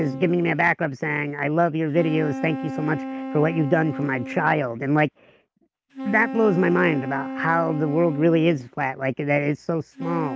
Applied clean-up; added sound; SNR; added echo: none; Wind instrument, woodwind instrument; 11 dB; none.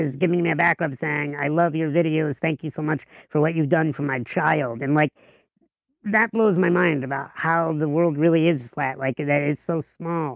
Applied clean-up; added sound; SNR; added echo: none; none; none; none.